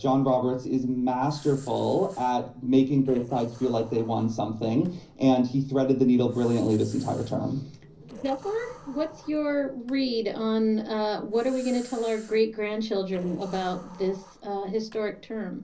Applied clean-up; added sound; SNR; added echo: neural separator model SepFormer DNS4.